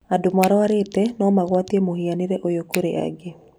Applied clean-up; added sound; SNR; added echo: none; Finger snapping; 13 dB; none.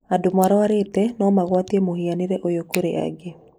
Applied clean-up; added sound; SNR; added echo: neural mask model Resemble Enhance denoiser.